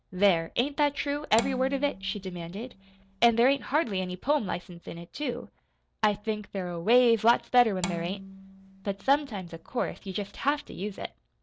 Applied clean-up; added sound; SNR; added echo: none; Bowed string instrument; 14 dB; none.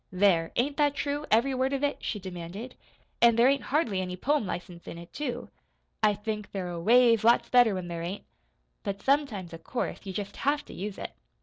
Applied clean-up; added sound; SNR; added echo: none; none; none; none.